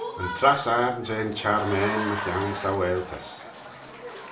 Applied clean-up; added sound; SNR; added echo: none; Applause / Crowd; 9 dB; reverberation time 0.3 s.